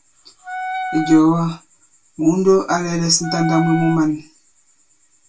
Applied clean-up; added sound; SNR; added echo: none; Wind instrument, woodwind instrument; 9 dB; reverberation time 0.2 s.